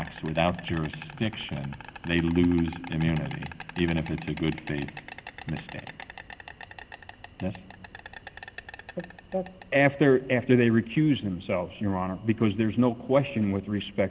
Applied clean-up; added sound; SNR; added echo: none; Insect; 12 dB; none.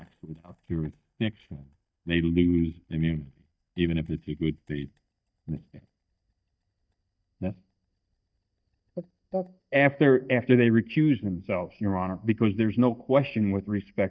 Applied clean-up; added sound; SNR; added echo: neural mask model DeepFilterNet 3.